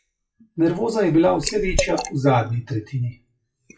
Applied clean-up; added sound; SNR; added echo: classical method WPE with log-MMSE.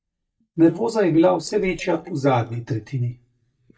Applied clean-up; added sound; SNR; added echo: neural mask model DeepFilterNet 3.